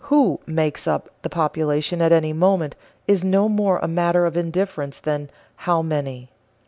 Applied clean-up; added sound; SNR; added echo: none; none; none; none.